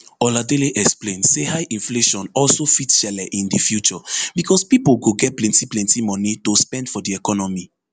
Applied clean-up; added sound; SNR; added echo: none; none; none; none.